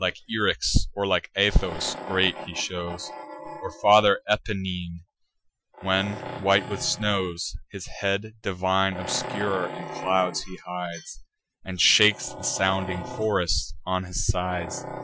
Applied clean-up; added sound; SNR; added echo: classical method Wiener filter.